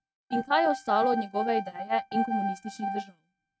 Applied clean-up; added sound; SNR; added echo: neural mask model RNNoise.